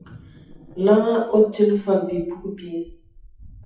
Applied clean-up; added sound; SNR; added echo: classical method WPE with log-MMSE.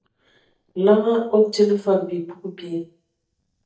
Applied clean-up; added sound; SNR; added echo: neural mask model DeepFilterNet 3.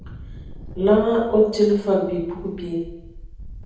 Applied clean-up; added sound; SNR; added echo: none; Wind; 16 dB; reverberation time 0.8 s.